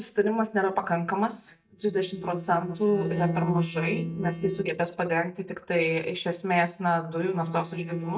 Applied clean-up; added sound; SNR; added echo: neural mask model DeepFilterNet 3.